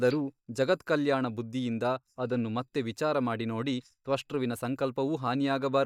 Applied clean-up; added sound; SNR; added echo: neural mask model DeepFilterNet 3.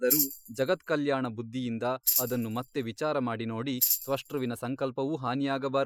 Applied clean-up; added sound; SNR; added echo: classical method Wiener filter.